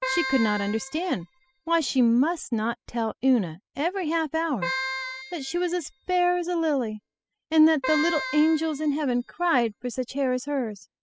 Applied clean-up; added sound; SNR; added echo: classical method spectral subtraction.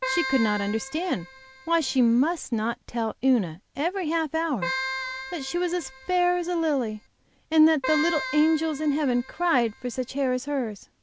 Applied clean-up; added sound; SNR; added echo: none; Keyboard (musical); 9 dB; none.